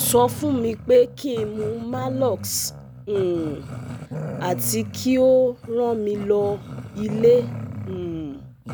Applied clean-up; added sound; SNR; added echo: none; Growling; 11 dB; none.